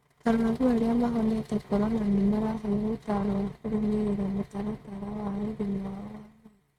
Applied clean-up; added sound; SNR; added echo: neural mask model RNNoise.